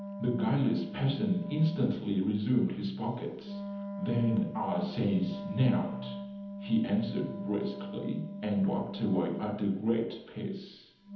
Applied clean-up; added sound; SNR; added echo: none; Wind instrument, woodwind instrument; 10 dB; reverberation time 1.3 s.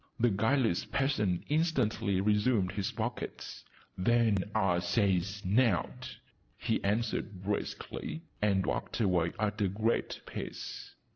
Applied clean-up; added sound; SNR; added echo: none; none; none; none.